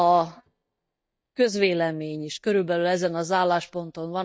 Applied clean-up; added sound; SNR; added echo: neural mask model DeepFilterNet 3.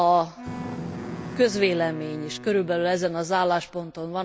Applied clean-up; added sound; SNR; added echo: none; Wind instrument, woodwind instrument + Fire; 12 dB; none.